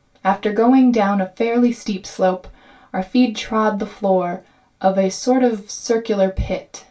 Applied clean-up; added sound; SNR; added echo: none; none; none; reverberation time 0.2 s.